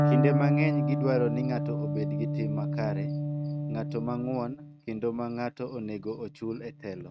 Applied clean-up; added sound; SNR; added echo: neural mask model RNNoise.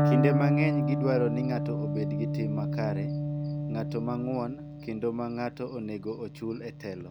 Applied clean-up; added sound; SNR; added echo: none; Electric guitar; -2 dB; none.